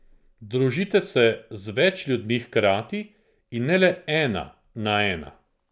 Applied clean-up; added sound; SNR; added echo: none; none; none; none.